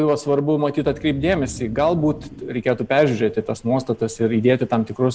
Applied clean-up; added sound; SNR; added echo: none; Breathing; 20 dB; none.